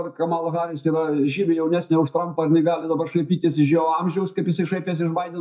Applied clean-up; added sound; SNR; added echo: neural mask model DeepFilterNet 3.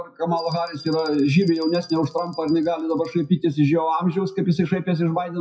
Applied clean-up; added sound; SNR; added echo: classical method WPE with log-MMSE.